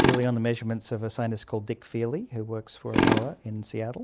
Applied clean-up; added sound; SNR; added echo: none; Tools; -1 dB; none.